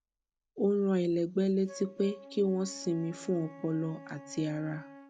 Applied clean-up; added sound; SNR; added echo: none; Wind instrument, woodwind instrument; 19 dB; none.